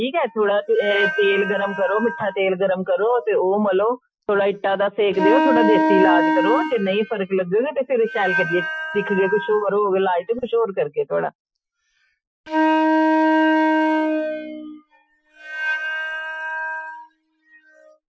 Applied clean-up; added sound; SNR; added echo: classical method Wiener filter.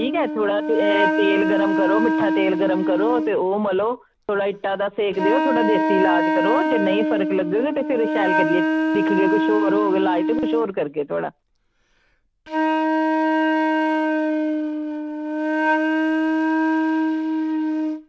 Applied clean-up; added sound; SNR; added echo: none; Wind instrument, woodwind instrument; -3 dB; none.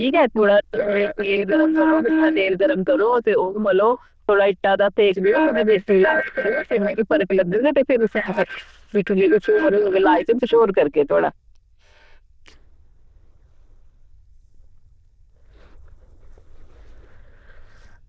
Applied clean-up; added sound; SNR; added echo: neural diffusion model UNIVERSE++.